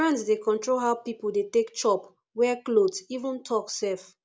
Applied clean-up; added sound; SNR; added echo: none; none; none; none.